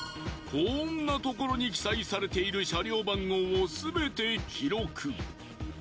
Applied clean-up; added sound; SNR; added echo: none; none; none; none.